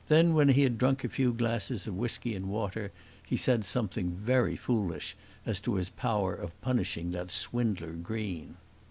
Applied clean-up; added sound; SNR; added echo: none; none; none; none.